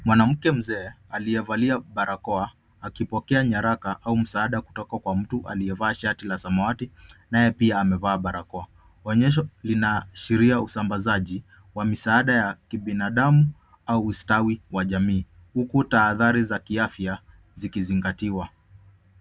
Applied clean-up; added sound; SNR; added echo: none; none; none; none.